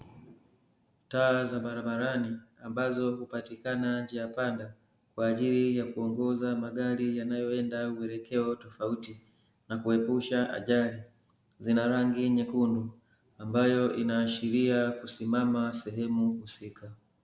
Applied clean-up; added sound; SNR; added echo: none; none; none; none.